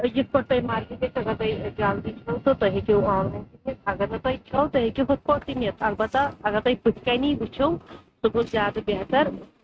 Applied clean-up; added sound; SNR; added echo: neural mask model RNNoise.